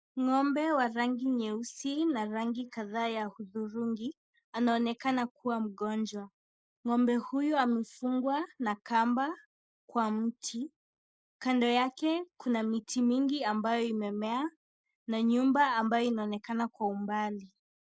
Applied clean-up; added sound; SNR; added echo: neural mask model Resemble Enhance denoiser.